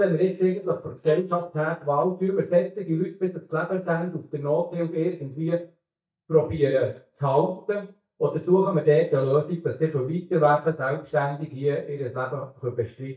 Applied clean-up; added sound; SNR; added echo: neural mask model DeepFilterNet 3.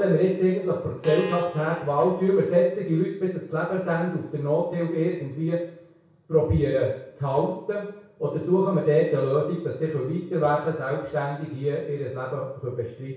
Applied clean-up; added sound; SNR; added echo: none; Bowed string instrument; 14 dB; reverberation time 0.6 s.